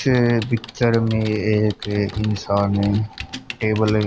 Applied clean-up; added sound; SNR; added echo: none; Typing; 18 dB; none.